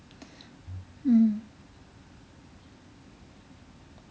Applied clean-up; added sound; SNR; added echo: none; Bowed string instrument; 18 dB; none.